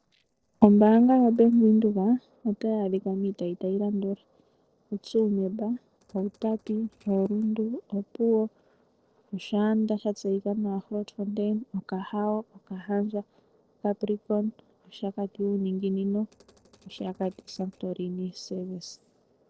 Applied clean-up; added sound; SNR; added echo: neural separator model SepFormer DNS4.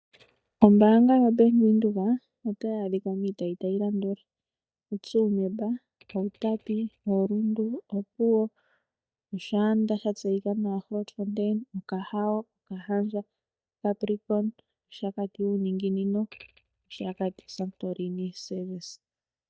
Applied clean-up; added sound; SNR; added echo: neural mask model DeepFilterNet 3.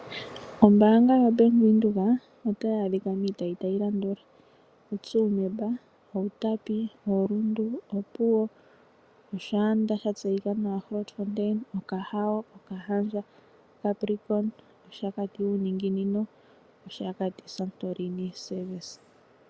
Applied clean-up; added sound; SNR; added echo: none; none; none; none.